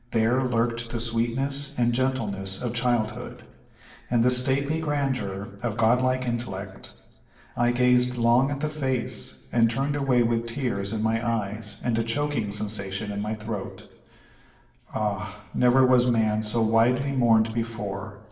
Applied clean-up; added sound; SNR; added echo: none; none; none; reverberation time 0.9 s.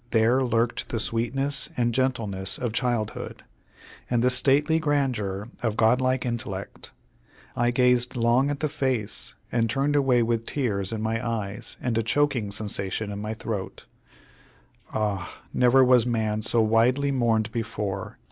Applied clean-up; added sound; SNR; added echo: none; none; none; none.